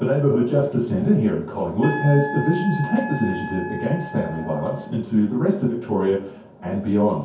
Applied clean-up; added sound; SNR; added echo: none; Wind instrument, woodwind instrument; 11 dB; reverberation time 0.6 s.